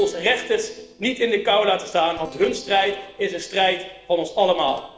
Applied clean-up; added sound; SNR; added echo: neural separator model SepFormer DNS4.